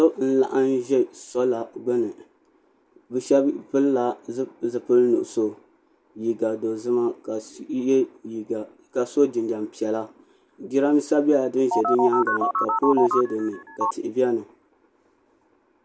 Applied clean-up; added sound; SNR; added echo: none; Telephone; 1 dB; none.